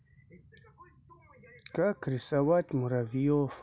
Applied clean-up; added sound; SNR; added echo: none; none; none; none.